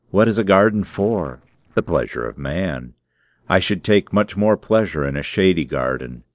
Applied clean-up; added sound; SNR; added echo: neural separator model SepFormer DNS4.